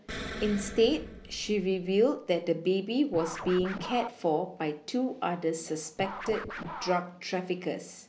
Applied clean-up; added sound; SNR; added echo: none; Scratching (performance technique) + Explosion; 12 dB; none.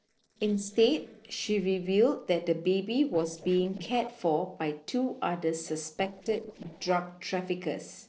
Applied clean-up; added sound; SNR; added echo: neural separator model SepFormer DNS4.